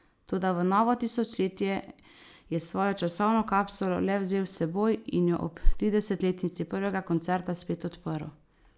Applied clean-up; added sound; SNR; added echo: none; none; none; none.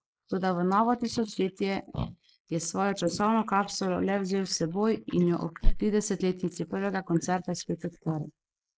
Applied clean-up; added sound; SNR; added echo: neural mask model Resemble Enhance denoiser.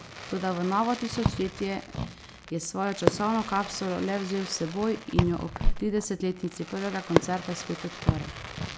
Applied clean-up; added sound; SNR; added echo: none; Fireworks; 4 dB; none.